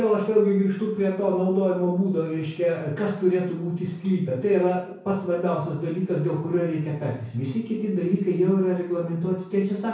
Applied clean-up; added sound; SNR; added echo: none; none; none; reverberation time 0.6 s.